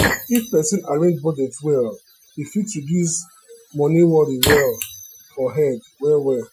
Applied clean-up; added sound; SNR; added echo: classical method Wiener filter.